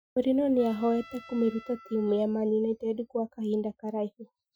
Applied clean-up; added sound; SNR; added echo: classical method Wiener filter.